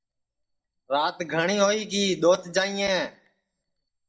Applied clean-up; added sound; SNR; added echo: neural mask model DeepFilterNet 3.